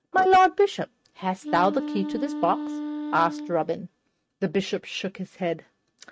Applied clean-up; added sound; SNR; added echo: neural mask model RNNoise.